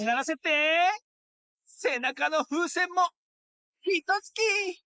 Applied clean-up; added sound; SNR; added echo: neural mask model Resemble Enhance denoiser.